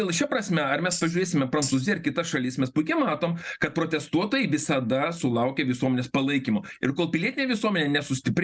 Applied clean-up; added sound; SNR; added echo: neural mask model Resemble Enhance denoiser.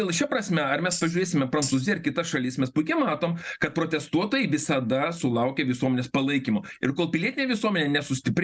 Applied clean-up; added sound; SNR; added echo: none; Tambourine; 10 dB; none.